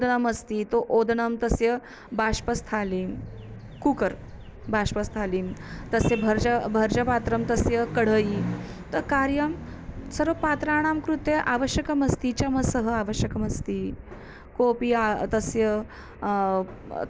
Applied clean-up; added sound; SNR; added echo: none; none; none; none.